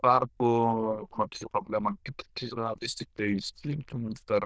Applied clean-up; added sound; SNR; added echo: neural diffusion model UNIVERSE++.